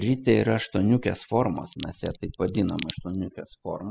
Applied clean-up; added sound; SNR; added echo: classical method spectral subtraction.